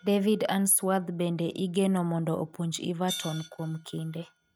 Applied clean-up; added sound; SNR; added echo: neural mask model RNNoise.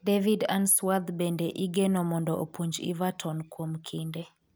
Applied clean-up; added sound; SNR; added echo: none; none; none; none.